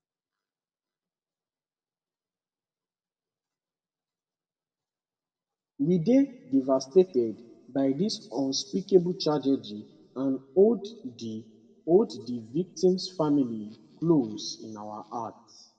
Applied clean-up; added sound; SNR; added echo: none; none; none; reverberation time 1.3 s.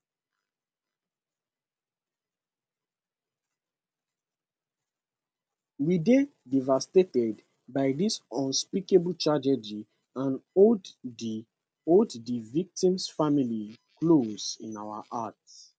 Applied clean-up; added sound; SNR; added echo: none; none; none; none.